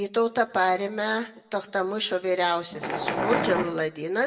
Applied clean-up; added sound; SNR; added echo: none; Wild animals; 3 dB; reverberation time 0.6 s.